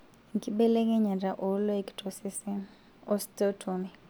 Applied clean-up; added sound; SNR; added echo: none; none; none; none.